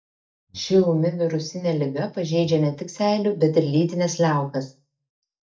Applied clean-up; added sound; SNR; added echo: neural mask model DeepFilterNet 3.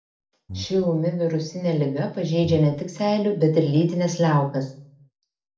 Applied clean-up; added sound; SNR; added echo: none; Breathing; 13 dB; reverberation time 0.4 s.